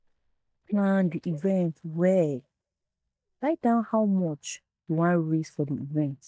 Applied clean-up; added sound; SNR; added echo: neural mask model DeepFilterNet 3.